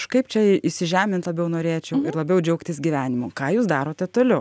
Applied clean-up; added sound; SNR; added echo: none; none; none; none.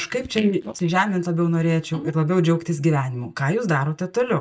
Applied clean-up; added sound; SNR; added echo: neural mask model DeepFilterNet 3.